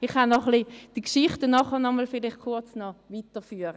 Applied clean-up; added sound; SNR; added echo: none; none; none; none.